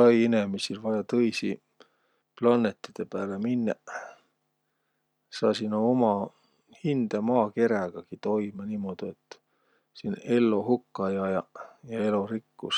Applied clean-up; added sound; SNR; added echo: none; none; none; none.